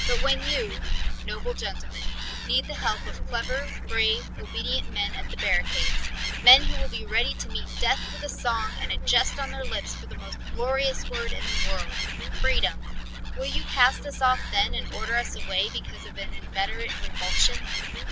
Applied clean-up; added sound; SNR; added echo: none; Animal; 0 dB; none.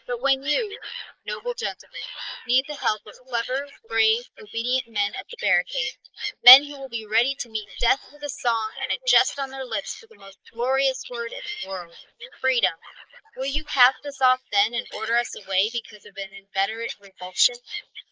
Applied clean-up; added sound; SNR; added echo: neural mask model Resemble Enhance denoiser.